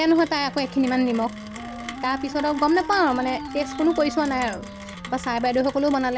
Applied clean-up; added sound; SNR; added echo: none; Rain + Wind instrument, woodwind instrument; 12 dB; none.